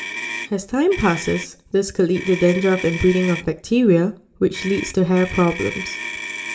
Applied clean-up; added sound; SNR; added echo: none; Motor vehicle (road); 12 dB; reverberation time 0.4 s.